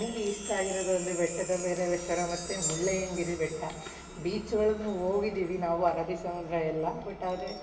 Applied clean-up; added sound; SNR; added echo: none; Chime; 11 dB; reverberation time 1.2 s.